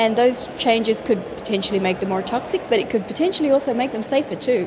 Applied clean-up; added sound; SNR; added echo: none; none; none; none.